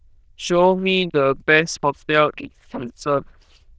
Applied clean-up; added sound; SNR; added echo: neural diffusion model UNIVERSE++.